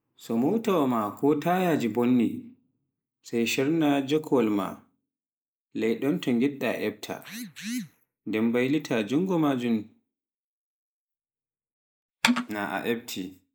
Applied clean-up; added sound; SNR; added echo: neural mask model Resemble Enhance denoiser.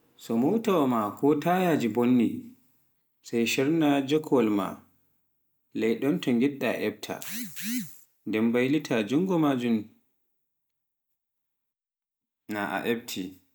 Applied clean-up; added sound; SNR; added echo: none; none; none; none.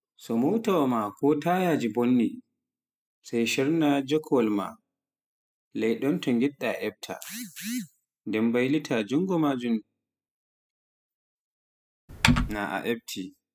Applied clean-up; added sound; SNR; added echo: classical method spectral subtraction.